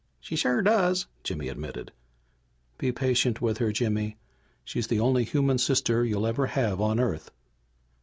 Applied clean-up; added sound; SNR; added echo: none; none; none; none.